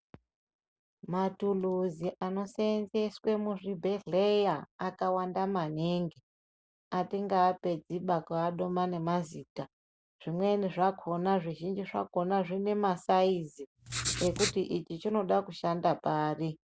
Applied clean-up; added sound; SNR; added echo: none; Writing; 4 dB; none.